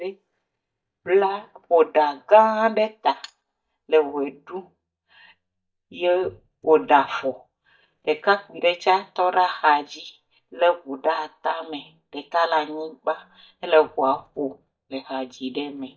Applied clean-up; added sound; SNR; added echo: neural mask model DeepFilterNet 3.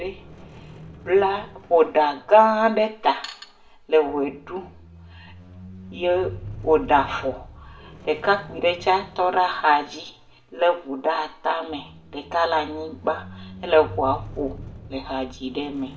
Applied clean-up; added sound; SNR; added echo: none; Squeak; 18 dB; reverberation time 0.3 s.